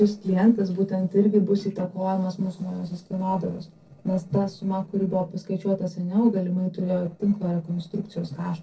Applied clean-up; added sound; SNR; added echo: neural separator model SepFormer DNS4.